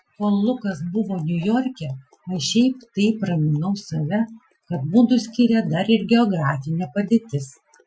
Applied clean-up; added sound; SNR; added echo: classical method Wiener filter.